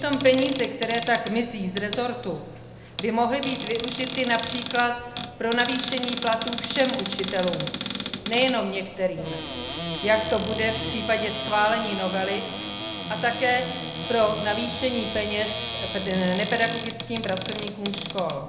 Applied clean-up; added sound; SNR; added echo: none; Cupboard open or close; 3 dB; reverberation time 0.9 s.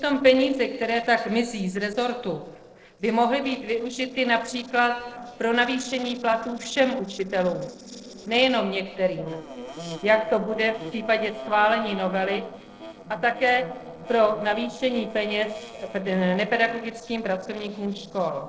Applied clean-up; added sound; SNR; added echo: neural separator model SepFormer DNS4.